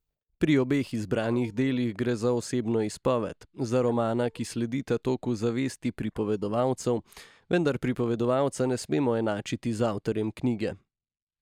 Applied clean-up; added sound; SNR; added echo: neural mask model DeepFilterNet 3.